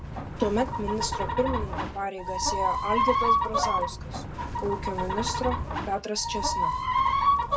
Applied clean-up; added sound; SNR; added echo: none; Chicken, rooster; -4 dB; none.